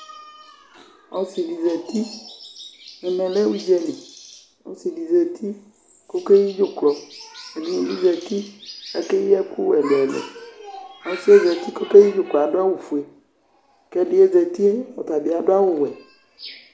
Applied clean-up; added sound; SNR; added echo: none; none; none; none.